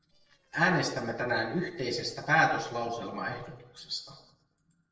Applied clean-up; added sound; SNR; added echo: neural separator model SepFormer DNS4.